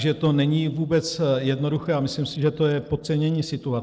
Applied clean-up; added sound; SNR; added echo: neural separator model SepFormer DNS4.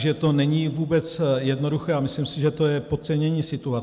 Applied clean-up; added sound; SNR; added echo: none; Cricket; 14 dB; none.